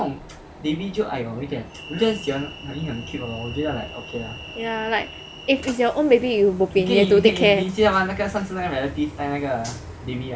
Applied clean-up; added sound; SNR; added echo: none; Train; 17 dB; none.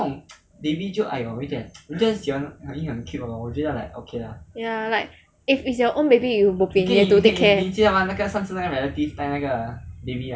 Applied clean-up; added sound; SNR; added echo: none; none; none; none.